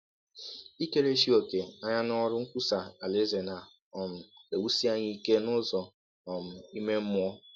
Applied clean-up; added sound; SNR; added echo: none; none; none; none.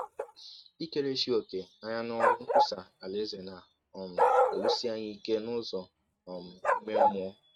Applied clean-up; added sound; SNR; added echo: neural mask model RNNoise.